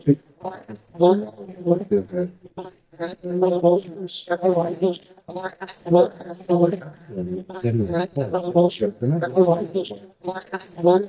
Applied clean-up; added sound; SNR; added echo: neural mask model DeepFilterNet 3.